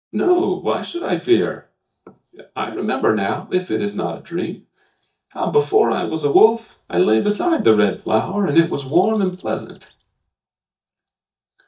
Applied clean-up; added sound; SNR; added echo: neural mask model DeepFilterNet 3.